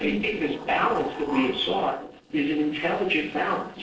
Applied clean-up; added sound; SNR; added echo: neural separator model SepFormer DNS4.